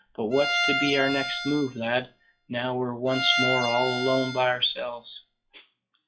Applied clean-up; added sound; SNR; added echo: classical method log-MMSE.